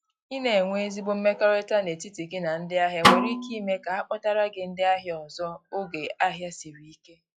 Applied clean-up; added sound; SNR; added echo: classical method log-MMSE.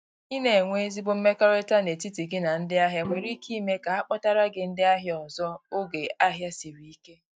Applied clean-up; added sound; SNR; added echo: neural mask model DeepFilterNet 3.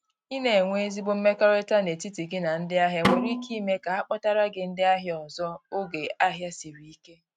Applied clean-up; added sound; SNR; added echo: neural mask model RNNoise.